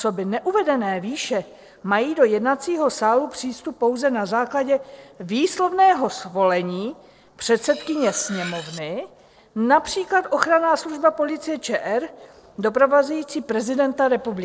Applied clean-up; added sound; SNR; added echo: neural separator model SepFormer DNS4.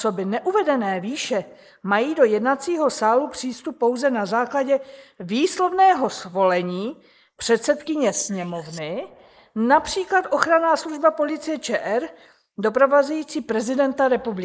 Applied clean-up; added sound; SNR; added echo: neural mask model Resemble Enhance denoiser.